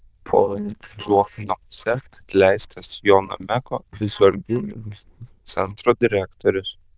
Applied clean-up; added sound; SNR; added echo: neural diffusion model UNIVERSE++.